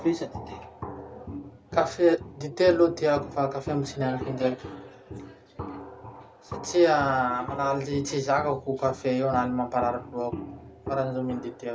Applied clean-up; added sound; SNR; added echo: none; Walk, footsteps; 13 dB; none.